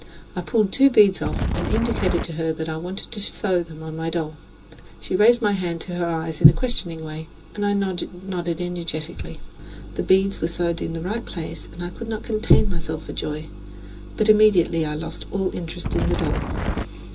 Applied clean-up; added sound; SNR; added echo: none; Wind; 1 dB; reverberation time 0.2 s.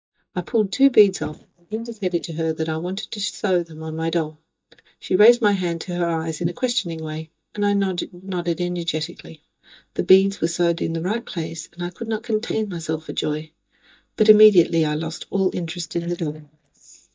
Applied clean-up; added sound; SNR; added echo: neural mask model DeepFilterNet 3.